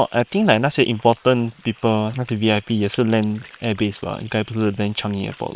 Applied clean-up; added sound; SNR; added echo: neural separator model SepFormer WHAM!.